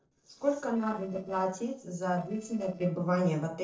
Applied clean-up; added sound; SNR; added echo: neural separator model SepFormer DNS4.